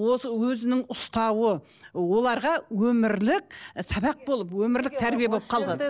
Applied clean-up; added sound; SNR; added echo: none; none; none; none.